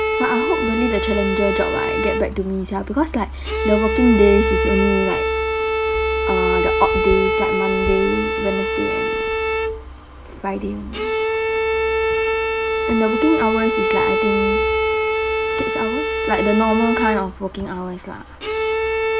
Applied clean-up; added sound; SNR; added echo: none; Bowed string instrument; -1 dB; none.